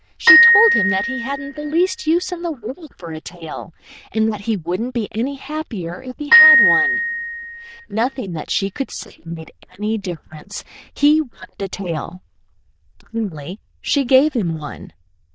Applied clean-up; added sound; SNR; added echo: neural diffusion model UNIVERSE++.